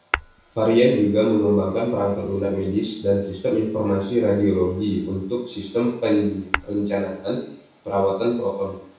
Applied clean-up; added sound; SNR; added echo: none; Tap / Hammer; 13 dB; reverberation time 0.7 s.